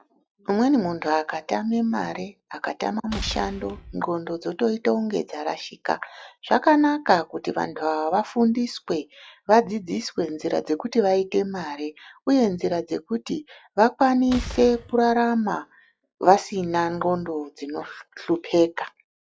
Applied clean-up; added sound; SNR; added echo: classical method log-MMSE.